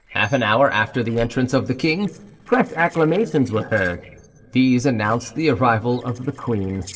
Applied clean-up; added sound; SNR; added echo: neural separator model SepFormer DNS4.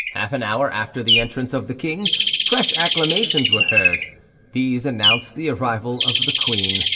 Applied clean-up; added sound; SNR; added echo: none; Bird; -2 dB; reverberation time 1.8 s.